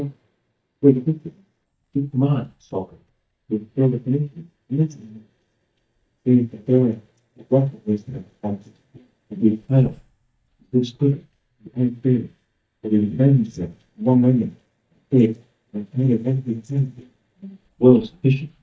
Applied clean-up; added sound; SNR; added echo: neural mask model DeepFilterNet 3.